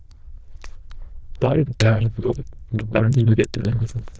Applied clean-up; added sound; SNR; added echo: neural diffusion model UNIVERSE++.